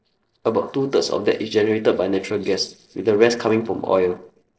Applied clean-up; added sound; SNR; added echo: neural separator model SepFormer DNS4.